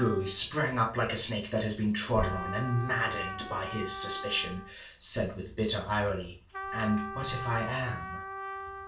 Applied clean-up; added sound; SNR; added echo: none; Trumpet; 14 dB; reverberation time 0.3 s.